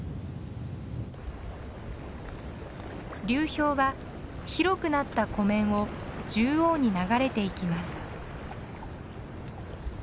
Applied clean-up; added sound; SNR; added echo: none; none; none; none.